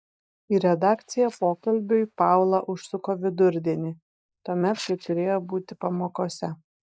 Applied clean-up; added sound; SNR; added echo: neural mask model DeepFilterNet 3.